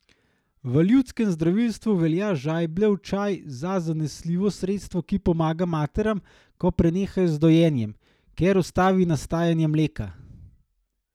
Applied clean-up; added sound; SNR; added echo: none; none; none; none.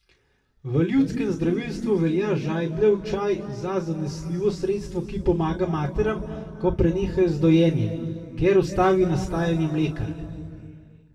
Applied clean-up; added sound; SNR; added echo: none; none; none; reverberation time 2.2 s.